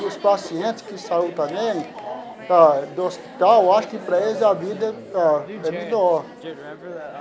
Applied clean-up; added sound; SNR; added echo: none; Chatter; 14 dB; none.